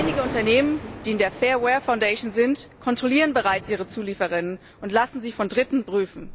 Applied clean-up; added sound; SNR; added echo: none; Thunder; 14 dB; none.